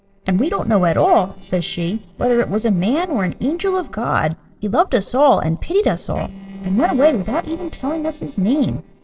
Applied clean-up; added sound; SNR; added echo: neural separator model SepFormer DNS4.